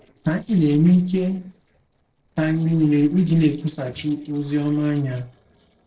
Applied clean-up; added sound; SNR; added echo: neural separator model SepFormer DNS4.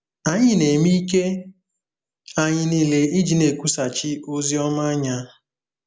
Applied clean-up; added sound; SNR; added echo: none; none; none; none.